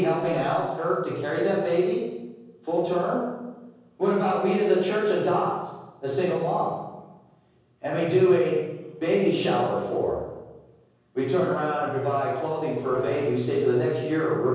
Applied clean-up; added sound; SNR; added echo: none; Piano; 12 dB; reverberation time 1.3 s.